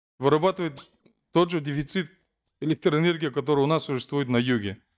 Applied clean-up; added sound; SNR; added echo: neural mask model DeepFilterNet 3.